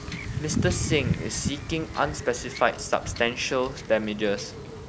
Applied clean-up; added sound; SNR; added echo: none; Wind / Ocean / Boat, Water vehicle; 4 dB; none.